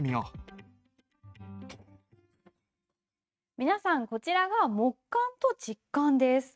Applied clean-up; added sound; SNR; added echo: neural mask model RNNoise.